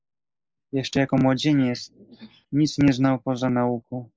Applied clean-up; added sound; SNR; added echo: neural mask model Resemble Enhance denoiser.